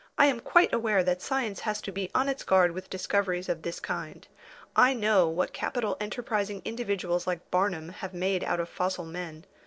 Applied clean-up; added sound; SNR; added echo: neural separator model SepFormer DNS4.